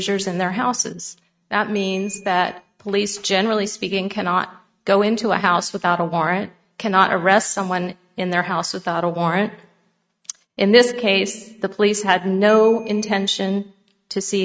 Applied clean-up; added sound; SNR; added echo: neural mask model RNNoise.